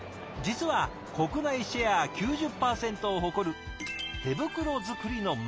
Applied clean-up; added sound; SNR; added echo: none; none; none; none.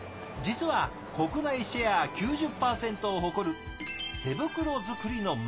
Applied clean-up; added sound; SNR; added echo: none; none; none; reverberation time 2.1 s.